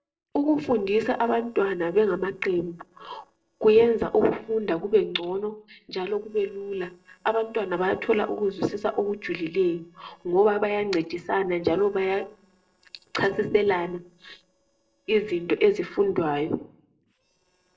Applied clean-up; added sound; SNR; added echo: neural separator model SepFormer DNS4.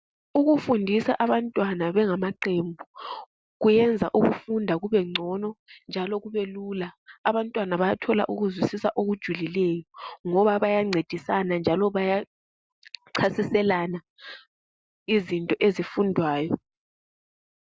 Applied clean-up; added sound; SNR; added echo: none; none; none; none.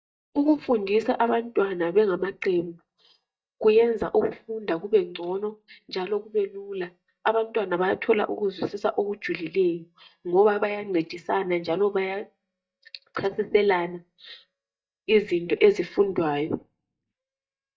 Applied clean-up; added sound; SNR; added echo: neural mask model DeepFilterNet 3.